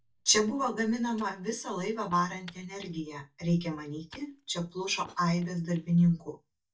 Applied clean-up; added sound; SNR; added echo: neural mask model DeepFilterNet 3.